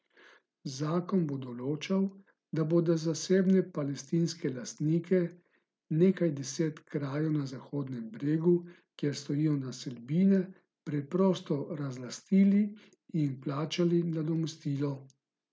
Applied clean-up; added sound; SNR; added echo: none; none; none; none.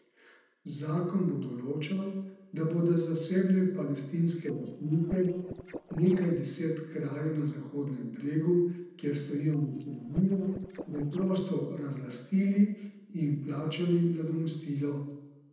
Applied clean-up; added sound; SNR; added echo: neural separator model SepFormer DNS4.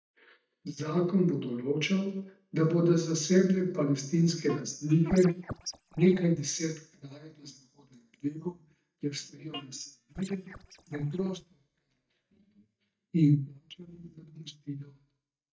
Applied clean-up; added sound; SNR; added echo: neural mask model DeepFilterNet 3.